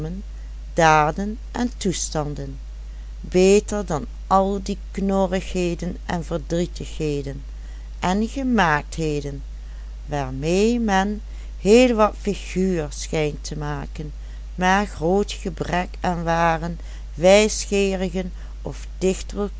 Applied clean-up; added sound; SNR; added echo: none; none; none; none.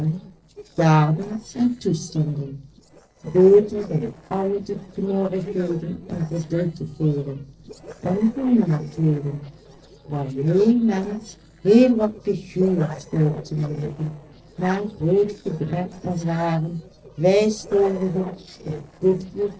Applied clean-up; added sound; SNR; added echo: neural separator model SepFormer DNS4.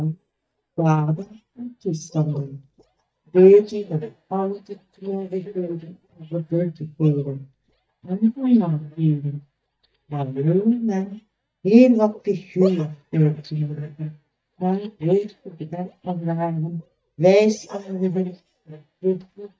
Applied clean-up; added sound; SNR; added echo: neural mask model DeepFilterNet 3.